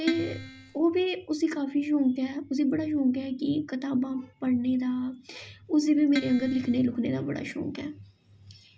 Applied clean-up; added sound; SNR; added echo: none; Keyboard (musical); 9 dB; none.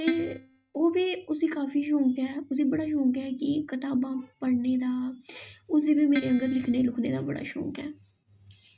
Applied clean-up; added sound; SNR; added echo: neural mask model RNNoise.